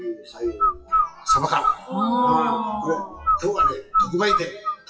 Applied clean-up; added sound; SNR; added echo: classical method WPE with log-MMSE.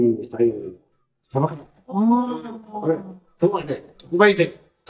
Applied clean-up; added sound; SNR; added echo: neural mask model DeepFilterNet 3.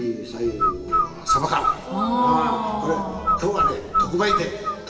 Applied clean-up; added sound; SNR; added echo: none; Bird; 0 dB; reverberation time 2.3 s.